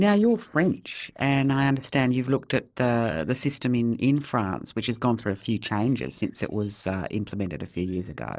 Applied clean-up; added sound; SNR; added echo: neural separator model SepFormer DNS4.